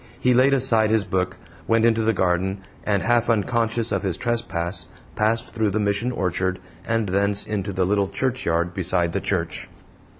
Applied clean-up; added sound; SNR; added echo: none; none; none; none.